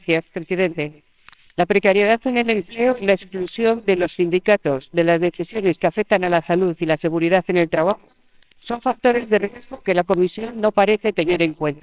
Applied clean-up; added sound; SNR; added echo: neural separator model SepFormer WHAMR!.